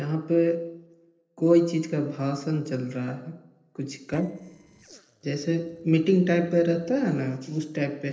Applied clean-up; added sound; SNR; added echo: neural separator model SepFormer DNS4.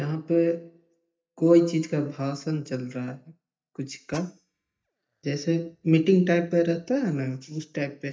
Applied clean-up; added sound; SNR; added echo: neural mask model DeepFilterNet 3.